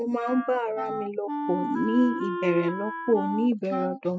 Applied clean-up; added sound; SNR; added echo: classical method spectral subtraction.